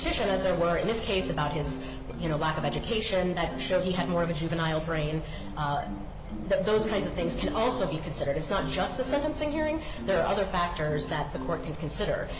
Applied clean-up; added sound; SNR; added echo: none; Marimba, xylophone; 13 dB; none.